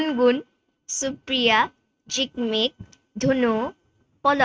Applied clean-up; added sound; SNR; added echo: neural mask model RNNoise.